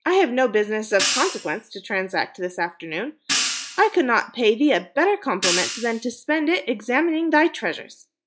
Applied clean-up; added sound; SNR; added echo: classical method log-MMSE.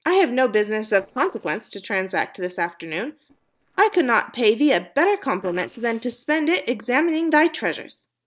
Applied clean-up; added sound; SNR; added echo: neural separator model SepFormer DNS4.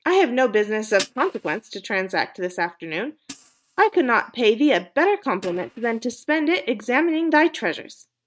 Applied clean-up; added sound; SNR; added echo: neural mask model RNNoise.